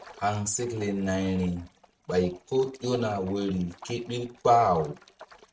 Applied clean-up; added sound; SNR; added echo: neural mask model RNNoise.